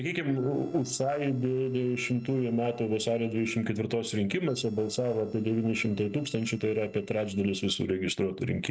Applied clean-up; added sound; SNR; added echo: neural separator model SepFormer DNS4.